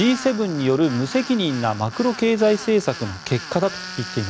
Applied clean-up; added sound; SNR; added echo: none; Tools; 14 dB; none.